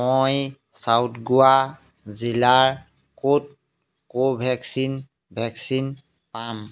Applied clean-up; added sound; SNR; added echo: none; none; none; none.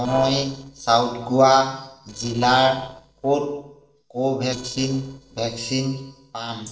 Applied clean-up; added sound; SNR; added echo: neural separator model SepFormer DNS4.